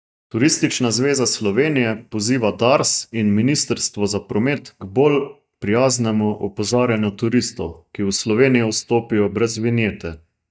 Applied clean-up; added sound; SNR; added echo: neural mask model DeepFilterNet 3.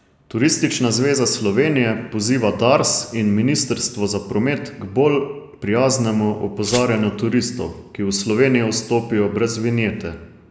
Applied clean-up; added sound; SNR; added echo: none; Glass; 15 dB; none.